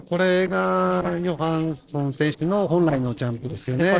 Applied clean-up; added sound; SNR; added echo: neural separator model SepFormer DNS4.